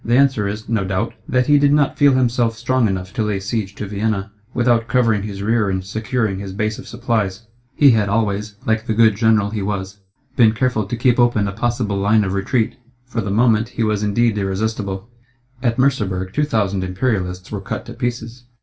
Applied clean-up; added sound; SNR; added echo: none; none; none; reverberation time 0.2 s.